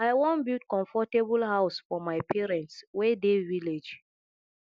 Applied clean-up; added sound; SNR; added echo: none; none; none; none.